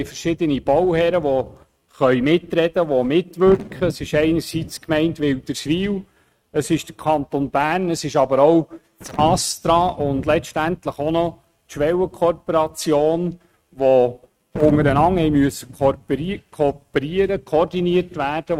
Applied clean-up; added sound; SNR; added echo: neural mask model RNNoise.